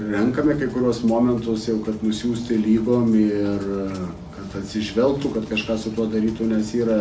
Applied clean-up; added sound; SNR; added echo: none; none; none; none.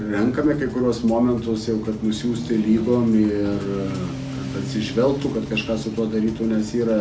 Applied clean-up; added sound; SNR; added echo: none; Motorcycle; 12 dB; none.